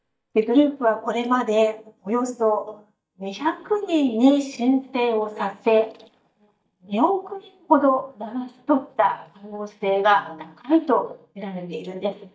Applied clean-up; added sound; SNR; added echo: neural mask model DeepFilterNet 3.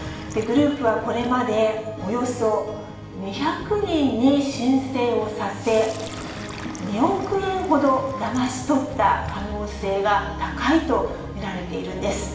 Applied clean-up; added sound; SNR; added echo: none; Sink (filling or washing); 18 dB; reverberation time 0.8 s.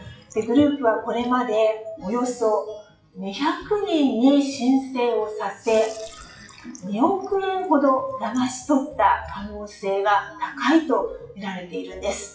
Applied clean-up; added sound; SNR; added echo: classical method WPE with log-MMSE.